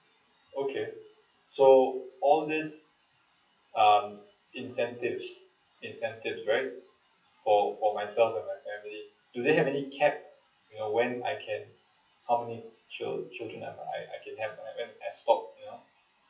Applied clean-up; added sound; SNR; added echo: classical method WPE with log-MMSE.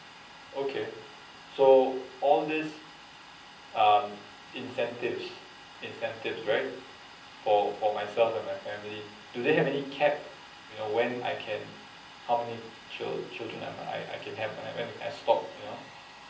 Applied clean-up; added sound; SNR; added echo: none; Domestic sounds, home sounds; 18 dB; reverberation time 0.6 s.